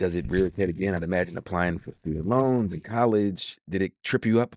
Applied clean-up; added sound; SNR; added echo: neural mask model DeepFilterNet 3.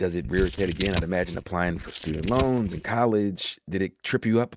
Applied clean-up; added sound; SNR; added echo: neural mask model RNNoise.